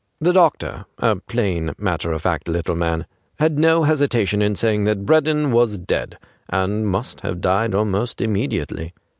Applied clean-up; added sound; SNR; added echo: none; none; none; none.